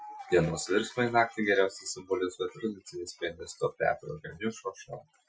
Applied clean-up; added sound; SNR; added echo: classical method Wiener filter.